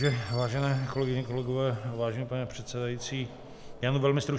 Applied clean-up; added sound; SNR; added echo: none; Sink (filling or washing) / Water tap, faucet + Chime; 17 dB; none.